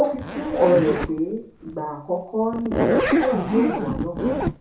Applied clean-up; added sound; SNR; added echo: none; Zipper (clothing); 1 dB; reverberation time 0.6 s.